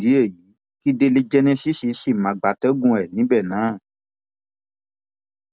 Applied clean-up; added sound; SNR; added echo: none; none; none; none.